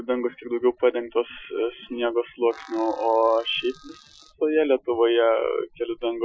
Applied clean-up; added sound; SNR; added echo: classical method Wiener filter.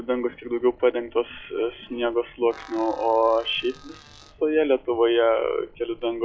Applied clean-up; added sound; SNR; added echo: classical method log-MMSE.